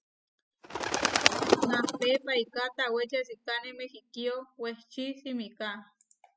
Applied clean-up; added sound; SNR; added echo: classical method spectral subtraction.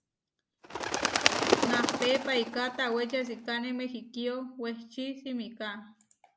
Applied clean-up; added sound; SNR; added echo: none; Bird; -2 dB; none.